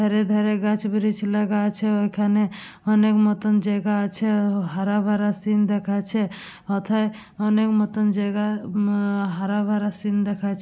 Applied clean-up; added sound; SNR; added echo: none; none; none; none.